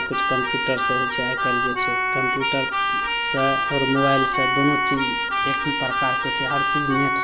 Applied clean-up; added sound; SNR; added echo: none; Keyboard (musical); -4 dB; none.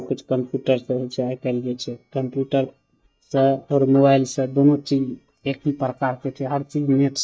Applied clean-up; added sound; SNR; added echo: neural mask model DeepFilterNet 3.